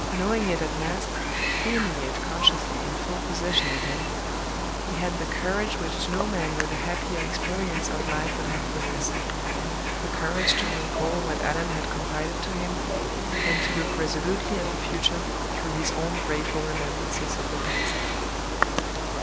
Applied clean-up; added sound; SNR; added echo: none; Wild animals; 0 dB; none.